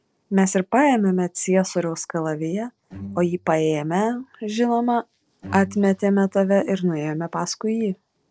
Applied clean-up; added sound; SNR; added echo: neural separator model SepFormer DNS4.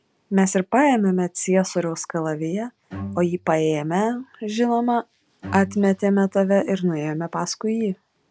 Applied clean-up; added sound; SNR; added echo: none; Bowed string instrument; 17 dB; none.